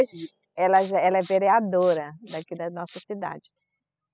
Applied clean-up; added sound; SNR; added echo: classical method spectral subtraction.